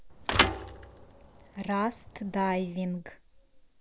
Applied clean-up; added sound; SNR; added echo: none; Thump, thud; -1 dB; none.